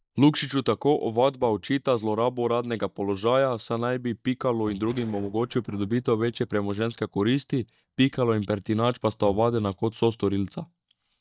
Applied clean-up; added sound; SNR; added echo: neural mask model DeepFilterNet 3.